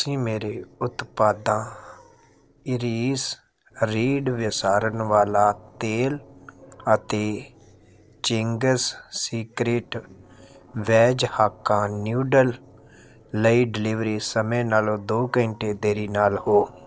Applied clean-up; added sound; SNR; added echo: neural separator model SepFormer DNS4.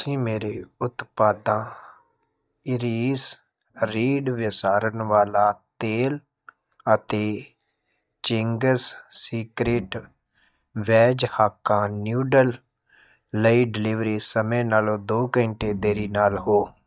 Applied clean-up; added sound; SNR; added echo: neural mask model DeepFilterNet 3.